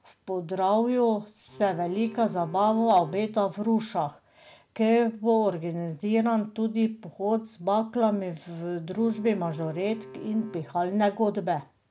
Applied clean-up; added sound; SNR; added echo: none; Bowed string instrument; 20 dB; none.